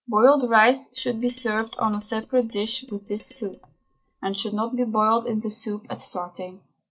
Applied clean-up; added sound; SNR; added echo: neural separator model SepFormer DNS4.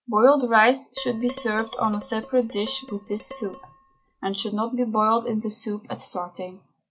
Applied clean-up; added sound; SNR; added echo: none; Dishes, pots, and pans; 18 dB; none.